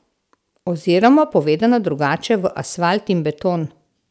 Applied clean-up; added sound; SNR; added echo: none; none; none; none.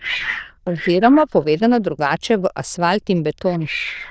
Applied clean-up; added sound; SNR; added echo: neural diffusion model UNIVERSE++.